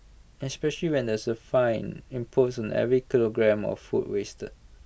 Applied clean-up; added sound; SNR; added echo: none; none; none; none.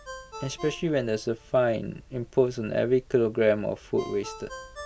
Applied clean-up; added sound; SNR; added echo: none; Ringtone; 18 dB; none.